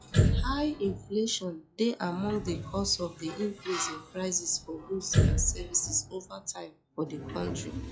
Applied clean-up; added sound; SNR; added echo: classical method log-MMSE.